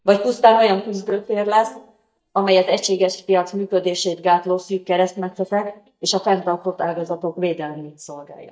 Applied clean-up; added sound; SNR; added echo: neural mask model DeepFilterNet 3.